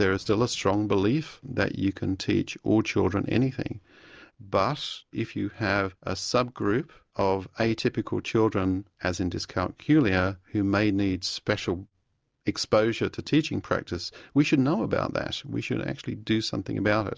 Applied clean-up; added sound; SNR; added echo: none; none; none; none.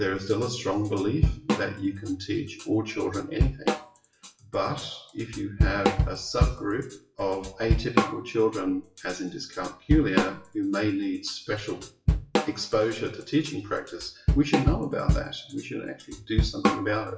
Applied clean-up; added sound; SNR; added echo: classical method WPE with log-MMSE.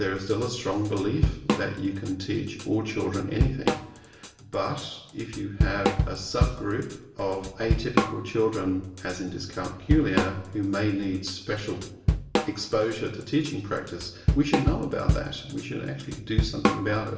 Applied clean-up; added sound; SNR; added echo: none; Drum / Drum kit; 1 dB; reverberation time 0.8 s.